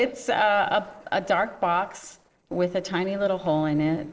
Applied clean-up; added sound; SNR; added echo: neural separator model SepFormer DNS4.